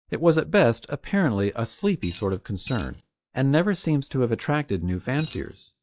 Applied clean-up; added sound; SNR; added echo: classical method log-MMSE.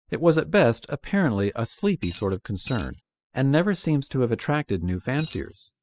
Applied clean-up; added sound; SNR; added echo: classical method spectral subtraction.